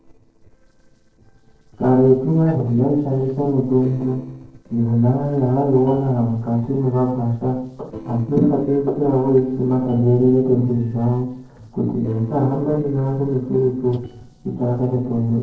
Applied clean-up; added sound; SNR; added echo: neural separator model SepFormer DNS4.